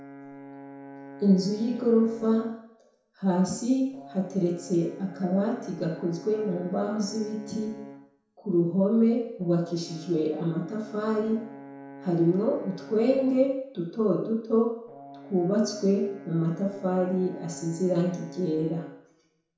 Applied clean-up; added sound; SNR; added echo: none; Brass instrument; 18 dB; reverberation time 0.7 s.